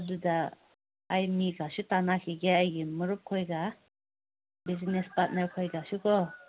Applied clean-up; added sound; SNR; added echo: none; none; none; none.